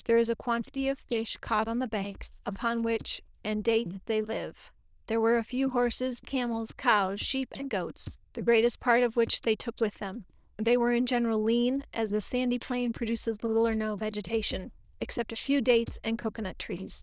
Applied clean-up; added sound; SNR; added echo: neural diffusion model UNIVERSE++.